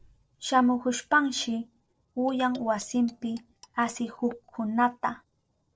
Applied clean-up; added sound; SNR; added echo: neural separator model SepFormer DNS4.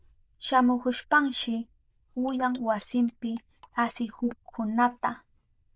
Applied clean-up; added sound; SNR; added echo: neural diffusion model UNIVERSE++.